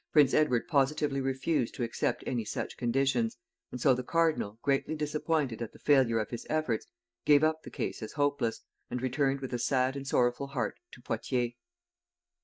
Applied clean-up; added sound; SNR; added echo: neural mask model DeepFilterNet 3.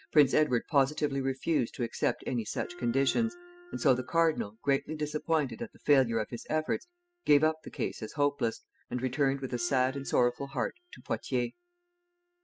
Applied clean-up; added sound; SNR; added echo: classical method spectral subtraction.